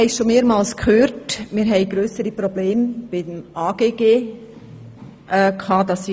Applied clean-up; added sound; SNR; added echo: none; none; none; none.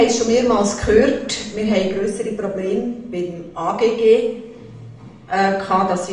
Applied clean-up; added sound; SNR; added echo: none; none; none; reverberation time 0.7 s.